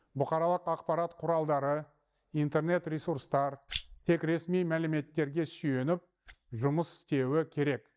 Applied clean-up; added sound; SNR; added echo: neural mask model DeepFilterNet 3.